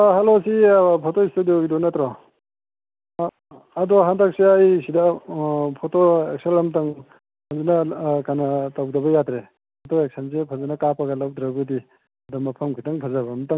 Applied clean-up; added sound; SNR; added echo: none; none; none; none.